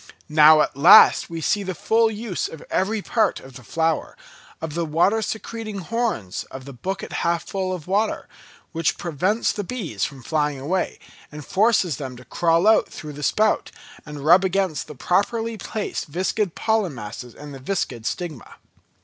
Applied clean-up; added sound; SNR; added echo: none; none; none; none.